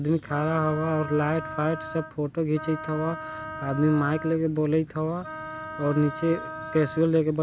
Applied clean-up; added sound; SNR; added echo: none; Wind instrument, woodwind instrument; 11 dB; none.